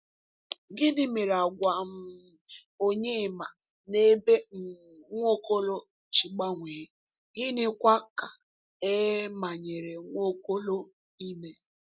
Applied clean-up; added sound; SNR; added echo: none; none; none; none.